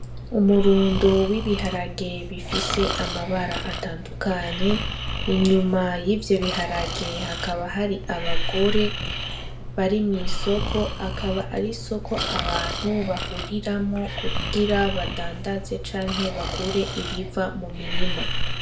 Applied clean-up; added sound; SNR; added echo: none; Breathing; 2 dB; reverberation time 0.4 s.